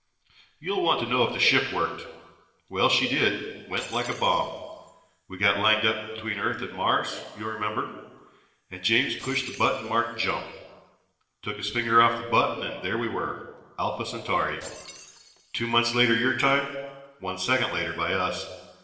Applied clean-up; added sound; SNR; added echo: neural separator model SepFormer DNS4.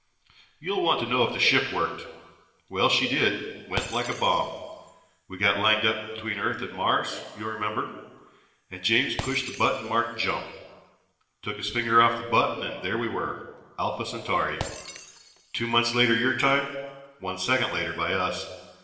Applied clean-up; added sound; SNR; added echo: none; Shatter; 19 dB; reverberation time 1.3 s.